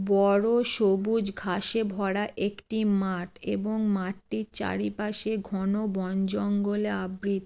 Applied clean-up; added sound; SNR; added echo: none; none; none; none.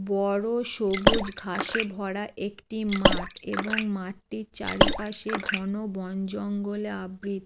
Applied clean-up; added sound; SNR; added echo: none; Water / Splash, splatter; -2 dB; none.